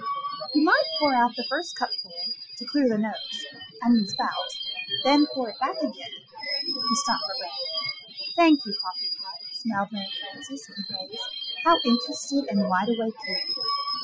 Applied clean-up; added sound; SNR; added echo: classical method Wiener filter.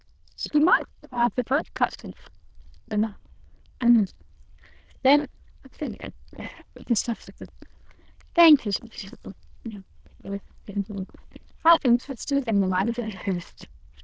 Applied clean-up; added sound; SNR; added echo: neural diffusion model UNIVERSE++.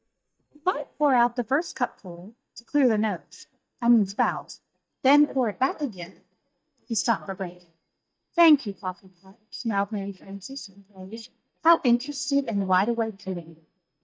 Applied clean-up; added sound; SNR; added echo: neural mask model DeepFilterNet 3.